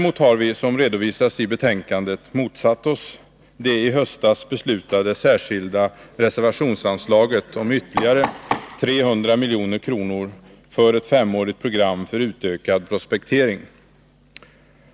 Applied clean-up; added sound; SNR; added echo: none; none; none; none.